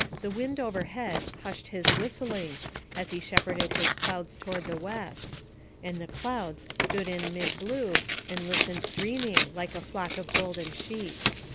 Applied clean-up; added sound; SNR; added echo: none; Tearing; -2 dB; none.